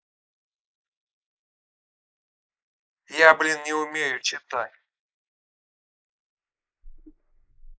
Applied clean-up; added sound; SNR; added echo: neural mask model Resemble Enhance denoiser.